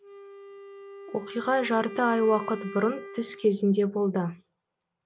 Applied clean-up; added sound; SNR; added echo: none; Wind instrument, woodwind instrument; 15 dB; none.